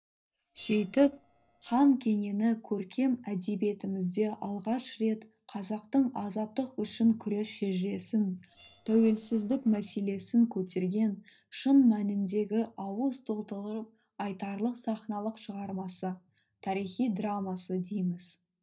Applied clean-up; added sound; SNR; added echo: neural separator model SepFormer DNS4.